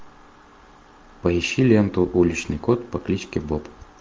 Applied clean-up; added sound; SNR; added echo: none; none; none; none.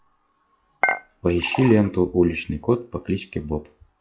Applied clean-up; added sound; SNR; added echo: classical method log-MMSE.